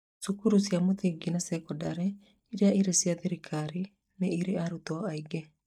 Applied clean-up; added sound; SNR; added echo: neural mask model DeepFilterNet 3.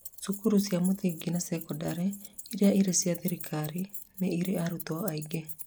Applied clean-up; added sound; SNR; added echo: none; Keys jangling; 15 dB; none.